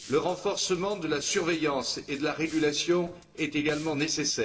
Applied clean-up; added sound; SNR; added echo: neural separator model SepFormer DNS4.